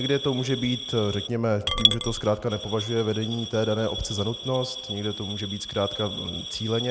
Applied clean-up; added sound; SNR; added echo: none; Coin (dropping) / Glass; 5 dB; none.